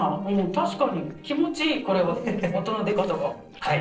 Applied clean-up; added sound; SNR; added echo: neural separator model SepFormer DNS4.